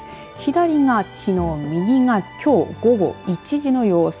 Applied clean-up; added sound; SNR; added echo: none; none; none; none.